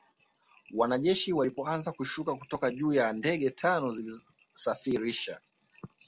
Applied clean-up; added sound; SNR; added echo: none; none; none; none.